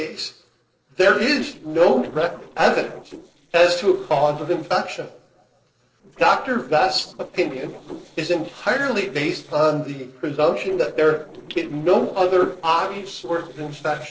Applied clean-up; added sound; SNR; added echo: neural separator model SepFormer DNS4.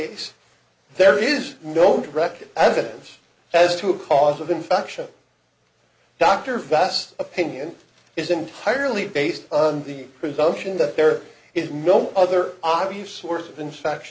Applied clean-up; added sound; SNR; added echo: none; none; none; none.